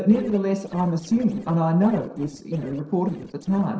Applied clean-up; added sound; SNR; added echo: neural separator model SepFormer DNS4.